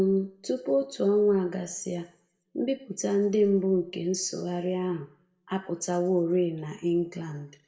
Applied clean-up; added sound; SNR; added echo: none; none; none; reverberation time 0.5 s.